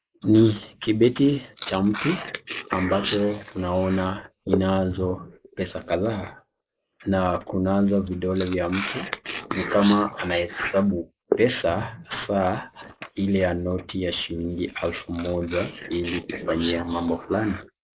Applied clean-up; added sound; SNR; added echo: neural mask model Resemble Enhance denoiser.